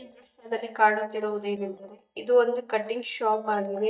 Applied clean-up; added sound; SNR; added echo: neural mask model DeepFilterNet 3.